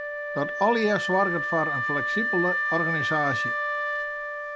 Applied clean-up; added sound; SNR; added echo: none; Wind instrument, woodwind instrument; 0 dB; none.